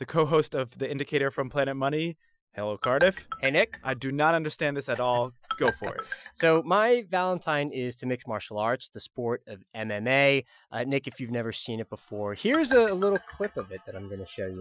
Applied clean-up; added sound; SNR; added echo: classical method Wiener filter.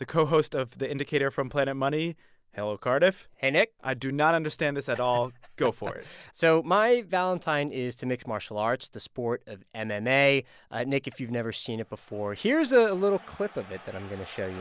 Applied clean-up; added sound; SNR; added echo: none; none; none; none.